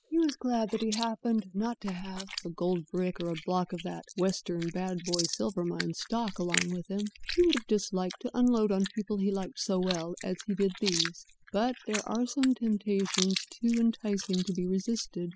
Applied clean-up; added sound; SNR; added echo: classical method spectral subtraction.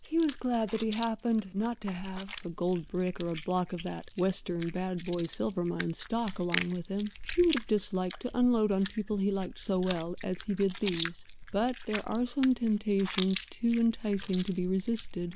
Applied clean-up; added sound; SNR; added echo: none; Chewing, mastication; 9 dB; none.